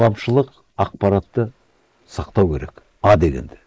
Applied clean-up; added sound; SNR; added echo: neural mask model Resemble Enhance denoiser.